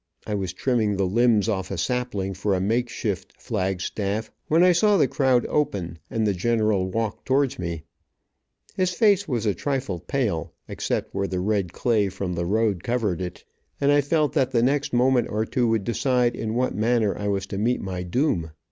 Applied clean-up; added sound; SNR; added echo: none; none; none; none.